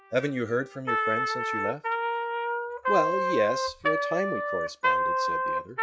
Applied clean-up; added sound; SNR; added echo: classical method log-MMSE.